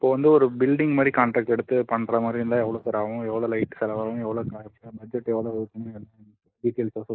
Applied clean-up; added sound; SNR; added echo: neural mask model DeepFilterNet 3.